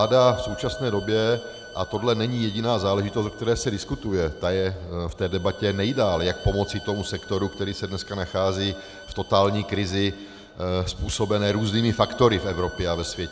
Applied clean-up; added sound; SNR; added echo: none; Bowed string instrument; 20 dB; none.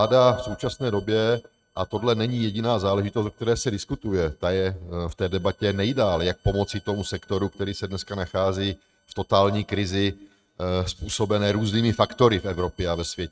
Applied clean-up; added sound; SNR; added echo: neural mask model RNNoise.